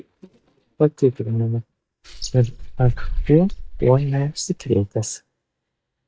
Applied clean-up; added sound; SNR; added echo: neural mask model DeepFilterNet 3.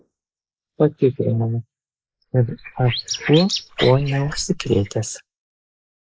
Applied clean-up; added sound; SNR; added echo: neural mask model Resemble Enhance denoiser.